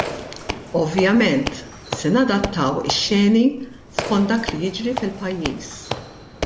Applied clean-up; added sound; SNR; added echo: none; Squeak / Walk, footsteps; 9 dB; none.